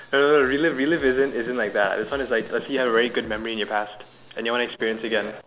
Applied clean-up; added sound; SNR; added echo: none; Drum kit; 20 dB; none.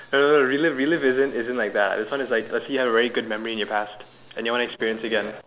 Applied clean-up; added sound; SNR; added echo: none; none; none; none.